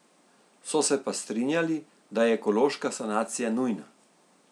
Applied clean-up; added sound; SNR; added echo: none; none; none; none.